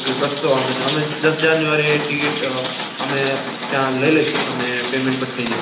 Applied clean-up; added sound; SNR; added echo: none; Rain; 6 dB; reverberation time 0.8 s.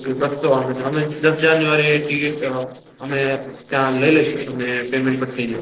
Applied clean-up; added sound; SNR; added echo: neural separator model SepFormer DNS4.